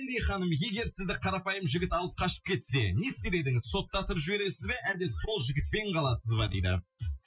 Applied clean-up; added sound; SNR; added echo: classical method Wiener filter.